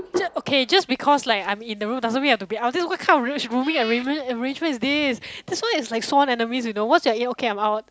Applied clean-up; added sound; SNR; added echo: none; Hands + Meow / Purr; 17 dB; none.